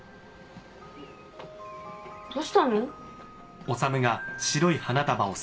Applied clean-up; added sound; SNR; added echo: none; none; none; reverberation time 0.8 s.